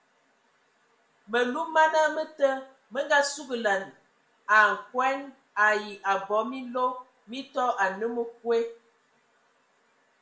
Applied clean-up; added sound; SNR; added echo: none; none; none; reverberation time 0.4 s.